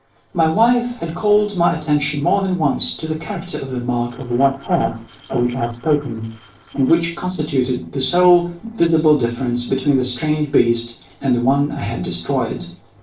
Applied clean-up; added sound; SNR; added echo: neural separator model SepFormer DNS4.